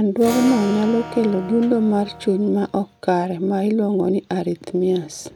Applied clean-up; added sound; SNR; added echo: none; Acoustic guitar / Strum; 13 dB; none.